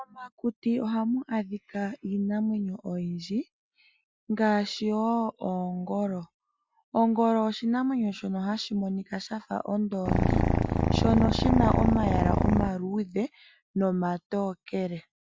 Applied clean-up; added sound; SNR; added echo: none; Purr; -4 dB; none.